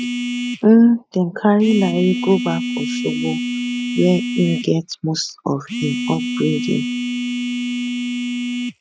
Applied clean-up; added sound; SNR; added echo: neural mask model RNNoise.